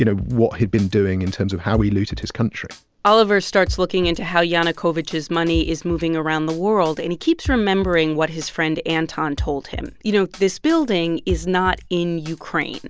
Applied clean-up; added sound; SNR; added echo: none; Drum kit; 14 dB; none.